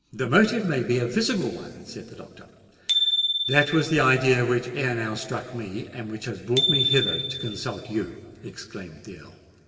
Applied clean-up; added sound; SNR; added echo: none; Bicycle bell; 3 dB; reverberation time 2.6 s.